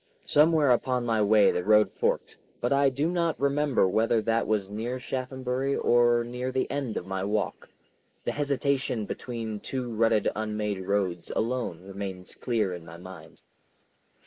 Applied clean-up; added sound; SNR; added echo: neural mask model Resemble Enhance denoiser.